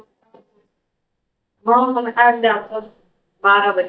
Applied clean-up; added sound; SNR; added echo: neural mask model DeepFilterNet 3.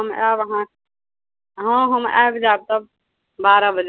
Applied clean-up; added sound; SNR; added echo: none; none; none; none.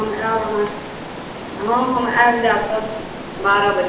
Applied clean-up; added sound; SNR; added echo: none; Stream; 10 dB; reverberation time 0.8 s.